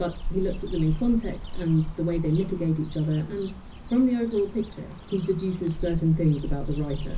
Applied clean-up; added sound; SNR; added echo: none; Cricket / Bird; 7 dB; reverberation time 0.4 s.